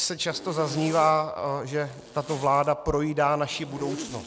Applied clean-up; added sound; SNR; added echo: none; Zipper (clothing); 15 dB; none.